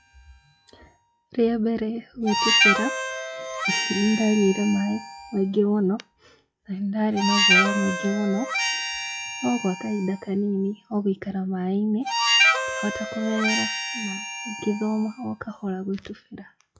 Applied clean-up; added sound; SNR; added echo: classical method log-MMSE.